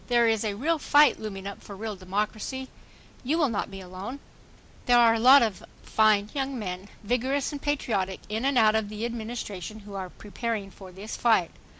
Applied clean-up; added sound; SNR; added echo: none; none; none; none.